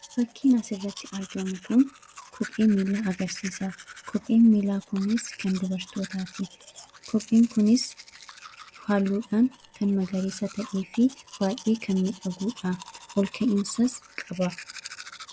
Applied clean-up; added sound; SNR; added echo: none; Domestic sounds, home sounds; 19 dB; none.